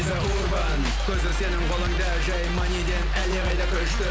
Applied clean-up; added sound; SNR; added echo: none; Stream; 12 dB; none.